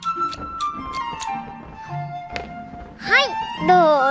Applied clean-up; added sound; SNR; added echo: none; Thunder; 20 dB; none.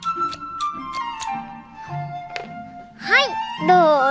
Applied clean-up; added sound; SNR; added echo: none; none; none; none.